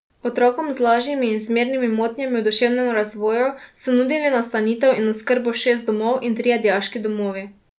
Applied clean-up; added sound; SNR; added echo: none; none; none; none.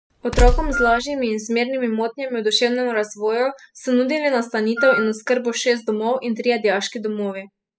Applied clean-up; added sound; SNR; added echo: classical method spectral subtraction.